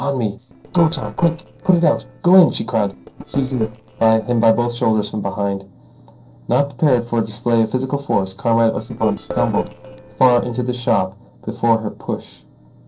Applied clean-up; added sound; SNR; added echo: neural separator model SepFormer DNS4.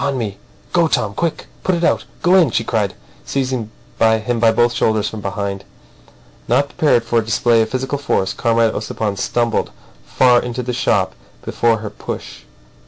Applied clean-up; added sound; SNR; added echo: none; none; none; none.